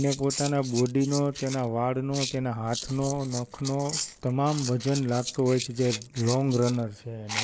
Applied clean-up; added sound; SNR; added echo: neural mask model Resemble Enhance denoiser.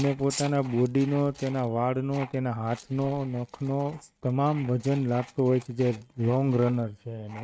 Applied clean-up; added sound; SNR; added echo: neural mask model RNNoise.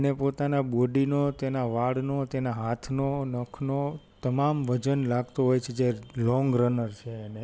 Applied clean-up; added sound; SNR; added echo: none; none; none; none.